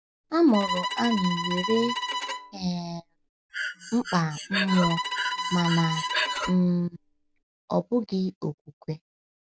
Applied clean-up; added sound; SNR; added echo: none; Bowed string instrument + Breathing; 4 dB; none.